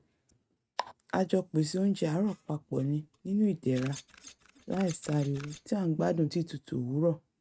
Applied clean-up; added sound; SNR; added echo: neural mask model RNNoise.